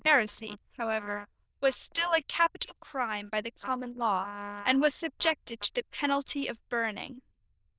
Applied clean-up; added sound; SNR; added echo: neural diffusion model UNIVERSE++.